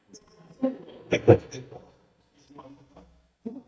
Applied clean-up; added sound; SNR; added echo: neural mask model DeepFilterNet 3.